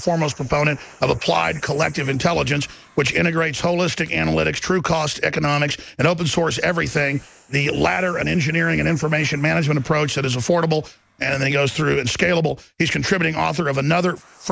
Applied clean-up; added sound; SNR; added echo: neural mask model Resemble Enhance denoiser.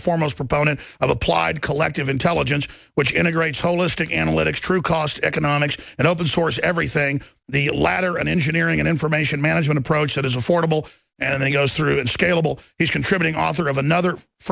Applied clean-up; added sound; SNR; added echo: none; none; none; none.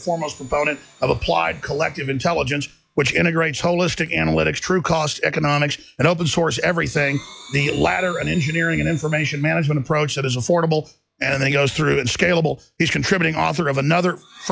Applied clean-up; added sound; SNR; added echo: classical method log-MMSE.